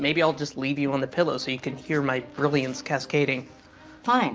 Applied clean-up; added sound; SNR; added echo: none; none; none; none.